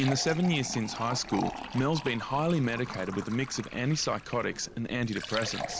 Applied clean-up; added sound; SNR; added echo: none; Fill (with liquid); 10 dB; none.